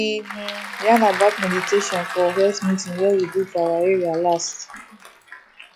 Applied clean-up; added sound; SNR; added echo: classical method log-MMSE.